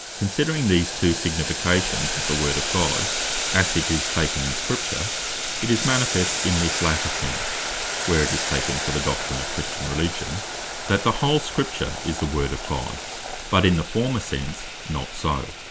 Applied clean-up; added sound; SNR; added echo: none; Boiling; 3 dB; none.